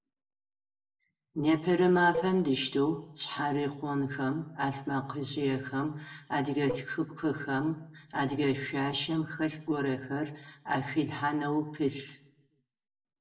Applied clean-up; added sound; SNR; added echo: neural separator model SepFormer DNS4.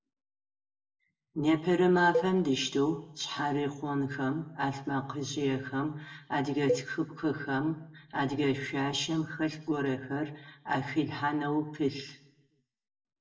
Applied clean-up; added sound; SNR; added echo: none; Cowbell; 7 dB; reverberation time 0.6 s.